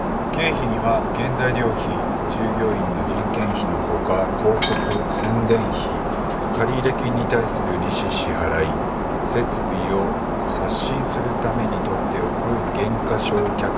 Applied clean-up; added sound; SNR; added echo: none; Shatter; -2 dB; none.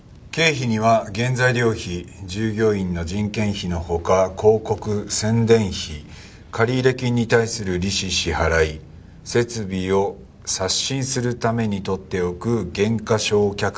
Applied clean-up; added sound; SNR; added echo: none; none; none; none.